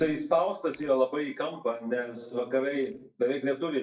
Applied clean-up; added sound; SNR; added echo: neural mask model DeepFilterNet 3.